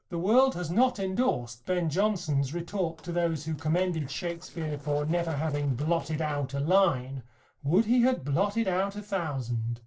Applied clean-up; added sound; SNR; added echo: neural separator model SepFormer DNS4.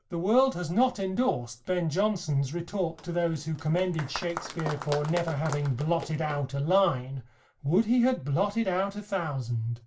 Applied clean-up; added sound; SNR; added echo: none; Applause; 12 dB; reverberation time 0.2 s.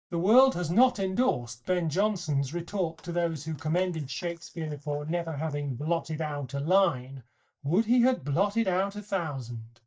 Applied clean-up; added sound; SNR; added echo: neural mask model DeepFilterNet 3.